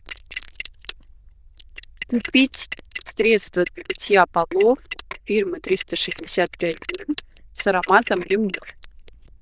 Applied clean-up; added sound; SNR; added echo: neural diffusion model UNIVERSE++.